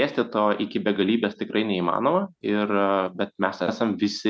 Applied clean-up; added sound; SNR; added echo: none; none; none; none.